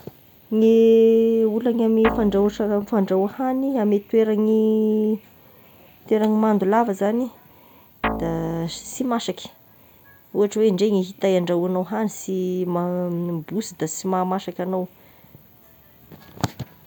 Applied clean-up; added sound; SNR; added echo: none; Guitar; 8 dB; none.